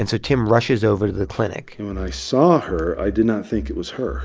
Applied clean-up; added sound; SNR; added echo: none; none; none; none.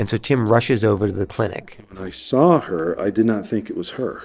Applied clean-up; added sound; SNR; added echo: neural separator model SepFormer DNS4.